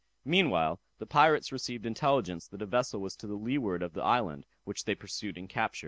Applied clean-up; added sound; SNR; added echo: none; none; none; none.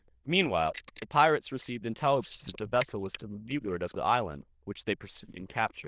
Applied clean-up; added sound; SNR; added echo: neural diffusion model UNIVERSE++.